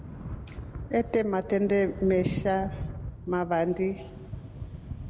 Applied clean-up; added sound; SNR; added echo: none; Thunder / Rain; 10 dB; none.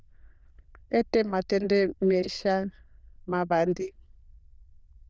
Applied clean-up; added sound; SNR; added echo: neural diffusion model UNIVERSE++.